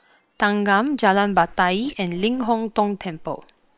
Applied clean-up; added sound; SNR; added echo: neural separator model SepFormer WHAM!.